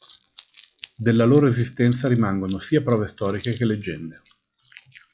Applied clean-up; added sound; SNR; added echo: classical method log-MMSE.